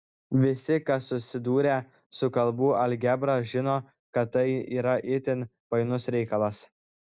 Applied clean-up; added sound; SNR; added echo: none; none; none; none.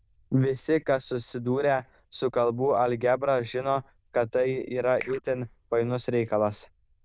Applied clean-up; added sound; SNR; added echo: neural diffusion model UNIVERSE++.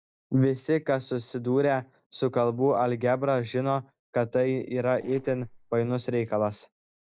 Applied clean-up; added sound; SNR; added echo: neural separator model SepFormer DNS4.